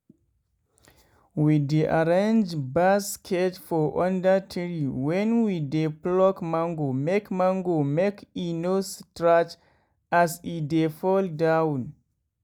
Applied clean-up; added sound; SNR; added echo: none; none; none; none.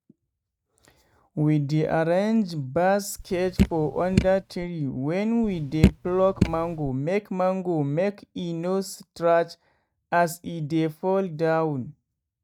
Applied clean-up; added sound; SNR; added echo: neural mask model RNNoise.